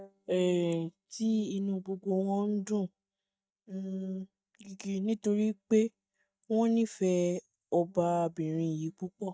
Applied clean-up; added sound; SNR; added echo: neural mask model DeepFilterNet 3.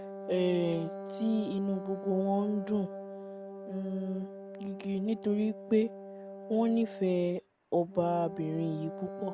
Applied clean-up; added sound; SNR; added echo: none; Wind instrument, woodwind instrument; 11 dB; none.